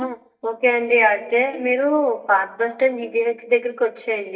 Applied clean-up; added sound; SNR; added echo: neural mask model DeepFilterNet 3.